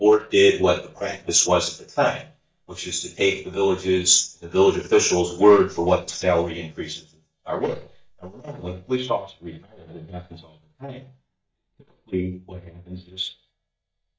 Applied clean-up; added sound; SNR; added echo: neural mask model DeepFilterNet 3.